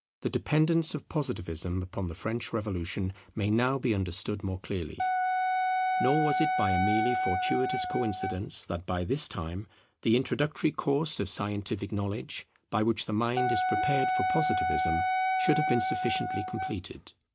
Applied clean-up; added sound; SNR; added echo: none; Wind instrument, woodwind instrument; -2 dB; none.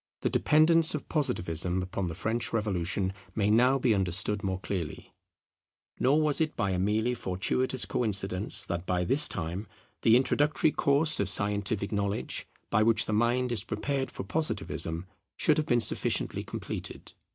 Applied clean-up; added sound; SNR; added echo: none; none; none; none.